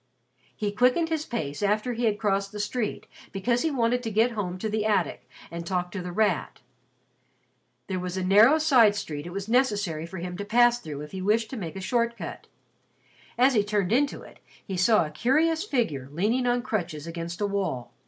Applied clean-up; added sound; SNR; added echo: none; none; none; none.